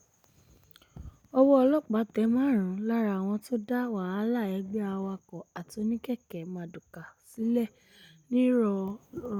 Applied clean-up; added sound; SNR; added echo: none; none; none; none.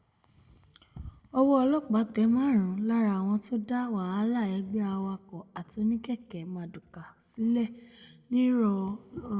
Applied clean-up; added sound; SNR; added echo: none; none; none; reverberation time 0.8 s.